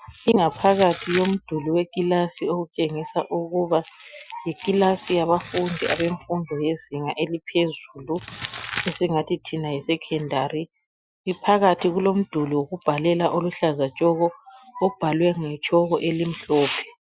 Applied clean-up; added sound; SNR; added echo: classical method Wiener filter.